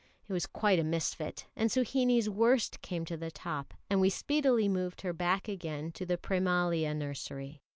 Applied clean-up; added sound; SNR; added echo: none; none; none; none.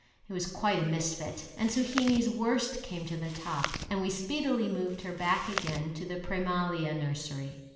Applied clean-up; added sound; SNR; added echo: none; Chewing, mastication; 9 dB; reverberation time 1.1 s.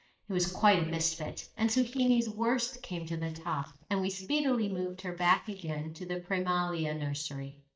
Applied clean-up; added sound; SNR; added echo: neural mask model DeepFilterNet 3.